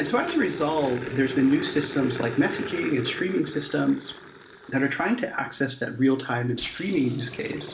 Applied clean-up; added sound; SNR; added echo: none; Growling; 12 dB; reverberation time 0.5 s.